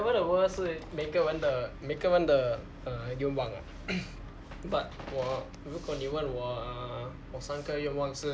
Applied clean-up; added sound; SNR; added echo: none; none; none; none.